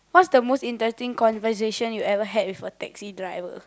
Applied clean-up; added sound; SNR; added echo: none; none; none; none.